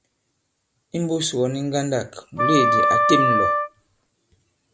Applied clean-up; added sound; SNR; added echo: none; Wind instrument, woodwind instrument; -5 dB; none.